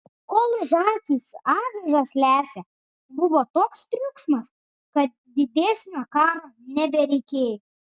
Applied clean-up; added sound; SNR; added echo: none; none; none; none.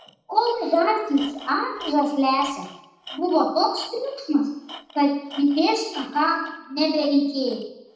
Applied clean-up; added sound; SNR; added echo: none; Tools; 20 dB; reverberation time 0.8 s.